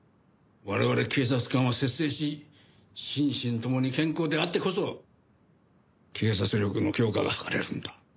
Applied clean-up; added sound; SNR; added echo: none; none; none; none.